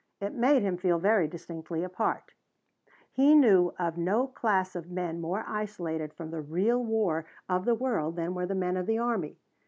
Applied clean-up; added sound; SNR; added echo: none; none; none; none.